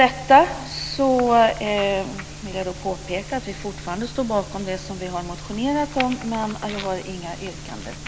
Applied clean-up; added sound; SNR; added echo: none; none; none; none.